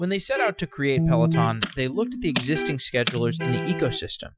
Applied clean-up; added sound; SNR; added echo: classical method Wiener filter.